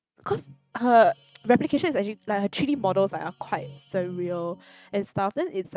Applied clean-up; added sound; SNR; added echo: neural mask model RNNoise.